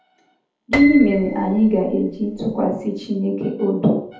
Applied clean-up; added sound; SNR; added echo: none; Piano; 11 dB; reverberation time 0.6 s.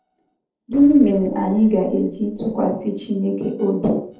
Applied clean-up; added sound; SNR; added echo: neural separator model SepFormer DNS4.